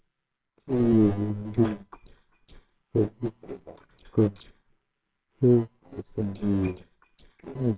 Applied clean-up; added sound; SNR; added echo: neural separator model SepFormer WHAMR!.